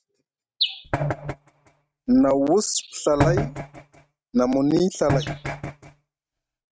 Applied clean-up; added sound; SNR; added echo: neural mask model RNNoise.